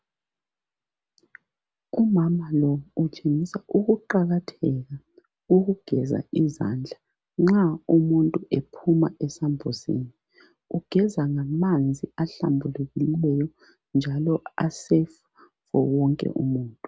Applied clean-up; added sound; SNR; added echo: none; none; none; none.